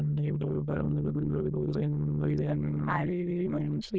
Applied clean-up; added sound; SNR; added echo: neural diffusion model UNIVERSE++.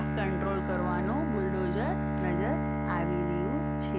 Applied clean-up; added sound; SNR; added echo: none; Bowed string instrument; -4 dB; none.